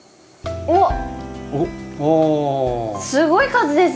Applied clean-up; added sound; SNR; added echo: none; none; none; none.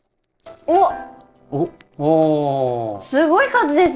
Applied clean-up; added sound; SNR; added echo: neural separator model SepFormer DNS4.